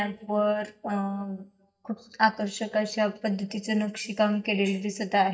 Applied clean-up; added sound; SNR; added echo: neural mask model DeepFilterNet 3.